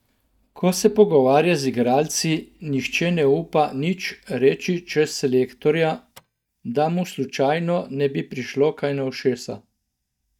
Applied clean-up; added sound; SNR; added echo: neural mask model DeepFilterNet 3.